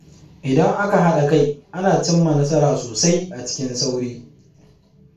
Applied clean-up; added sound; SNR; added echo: none; none; none; reverberation time 0.3 s.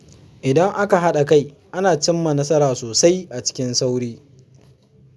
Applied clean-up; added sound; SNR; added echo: none; none; none; none.